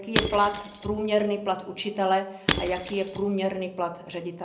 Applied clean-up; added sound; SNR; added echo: none; Shatter / Crushing; 4 dB; reverberation time 0.4 s.